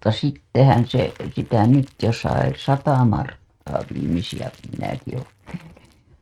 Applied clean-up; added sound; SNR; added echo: neural mask model RNNoise.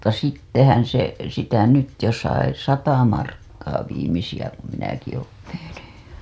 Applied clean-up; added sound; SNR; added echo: none; none; none; none.